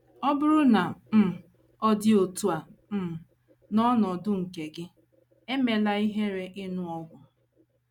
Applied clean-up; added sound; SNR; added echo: none; none; none; none.